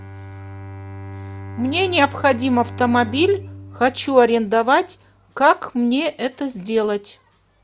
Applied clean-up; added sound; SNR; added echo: none; Bowed string instrument; 16 dB; none.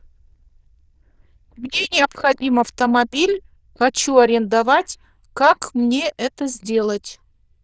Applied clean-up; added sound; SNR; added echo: neural diffusion model UNIVERSE++.